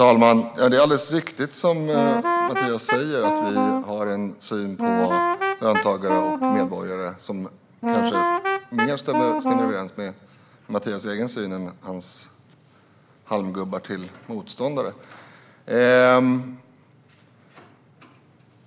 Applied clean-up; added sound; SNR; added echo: none; Wind instrument, woodwind instrument; -1 dB; none.